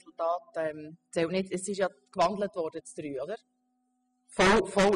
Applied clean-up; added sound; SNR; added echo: classical method spectral subtraction.